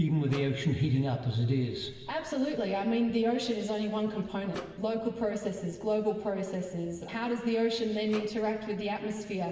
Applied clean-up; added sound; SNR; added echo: none; Microwave oven; 19 dB; reverberation time 1.5 s.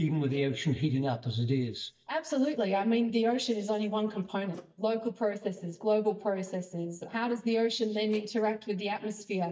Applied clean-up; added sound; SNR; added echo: neural mask model DeepFilterNet 3.